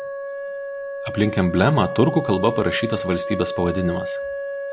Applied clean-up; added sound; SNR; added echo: none; Wind instrument, woodwind instrument; 6 dB; none.